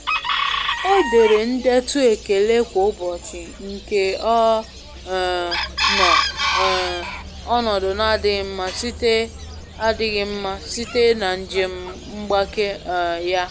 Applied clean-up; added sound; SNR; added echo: none; Chicken, rooster; 6 dB; none.